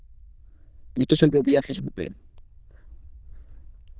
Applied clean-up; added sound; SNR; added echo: neural diffusion model UNIVERSE++.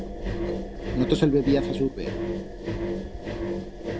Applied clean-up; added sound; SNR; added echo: none; Engine; 2 dB; none.